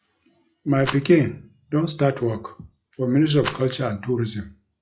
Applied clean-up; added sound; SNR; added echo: classical method log-MMSE.